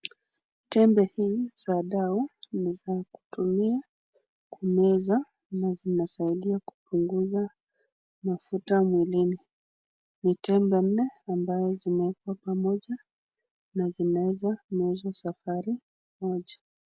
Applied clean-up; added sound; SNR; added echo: none; none; none; none.